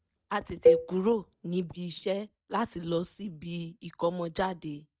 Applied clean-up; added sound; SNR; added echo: neural mask model DeepFilterNet 3.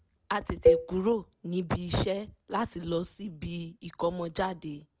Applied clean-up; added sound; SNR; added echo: none; Cowbell; -4 dB; none.